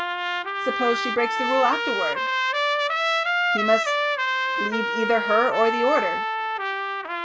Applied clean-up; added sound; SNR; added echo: none; Trumpet; -2 dB; none.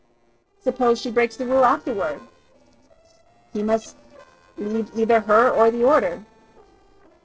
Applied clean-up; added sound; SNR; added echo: neural separator model SepFormer DNS4.